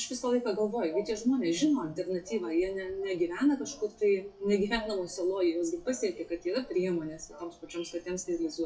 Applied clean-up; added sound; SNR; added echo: classical method WPE with log-MMSE.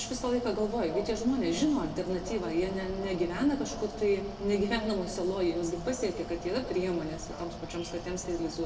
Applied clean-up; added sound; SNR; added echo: none; Mechanical fan; 11 dB; reverberation time 0.9 s.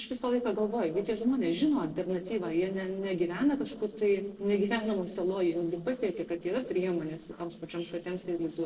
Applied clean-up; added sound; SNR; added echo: neural separator model SepFormer DNS4.